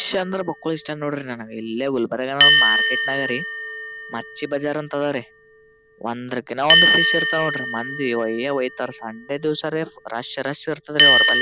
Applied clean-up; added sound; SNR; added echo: none; Bell; -3 dB; none.